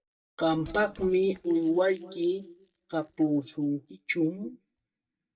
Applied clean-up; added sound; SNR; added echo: neural mask model DeepFilterNet 3.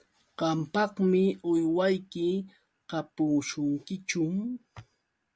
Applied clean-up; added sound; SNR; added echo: none; none; none; none.